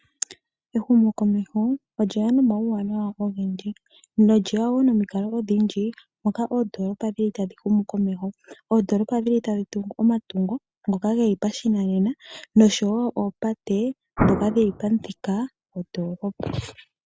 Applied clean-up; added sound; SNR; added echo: none; Explosion; 3 dB; none.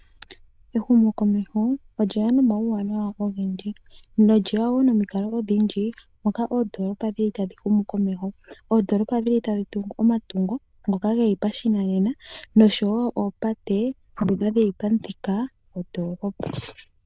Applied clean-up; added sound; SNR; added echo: neural diffusion model UNIVERSE++.